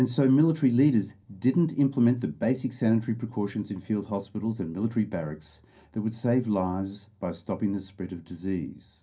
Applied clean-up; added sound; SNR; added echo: none; none; none; reverberation time 0.3 s.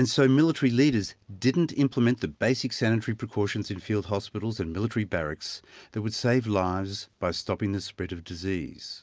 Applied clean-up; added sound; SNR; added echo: none; none; none; none.